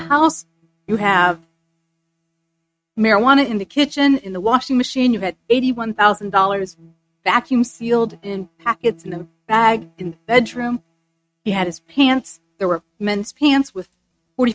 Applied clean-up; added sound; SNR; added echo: neural mask model RNNoise.